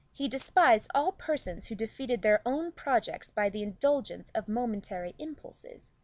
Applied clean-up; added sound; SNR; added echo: none; none; none; none.